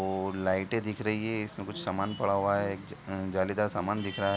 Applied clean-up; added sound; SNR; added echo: none; Brass instrument; 17 dB; none.